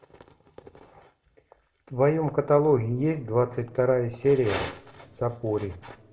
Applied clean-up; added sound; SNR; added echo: none; none; none; reverberation time 1.3 s.